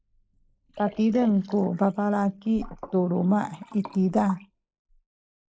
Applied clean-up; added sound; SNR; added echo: neural mask model Resemble Enhance denoiser.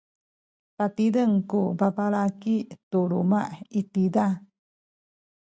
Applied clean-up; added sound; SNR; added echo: none; none; none; none.